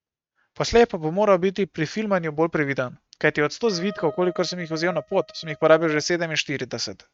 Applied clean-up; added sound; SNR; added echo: neural mask model RNNoise.